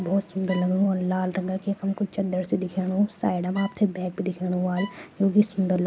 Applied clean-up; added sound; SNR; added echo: none; Bowed string instrument; 20 dB; none.